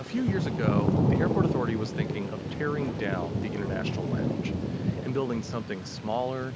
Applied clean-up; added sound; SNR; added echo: none; Thunder / Rain; -4 dB; none.